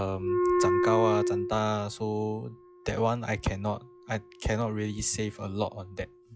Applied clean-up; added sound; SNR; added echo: classical method log-MMSE.